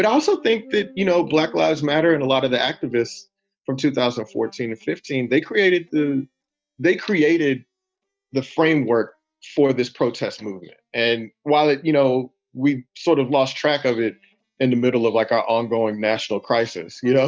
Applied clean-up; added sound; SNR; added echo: neural mask model DeepFilterNet 3.